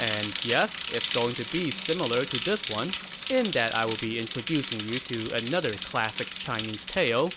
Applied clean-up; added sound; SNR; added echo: none; Bicycle; 3 dB; none.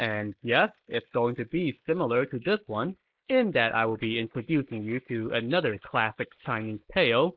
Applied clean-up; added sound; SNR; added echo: neural mask model Resemble Enhance denoiser.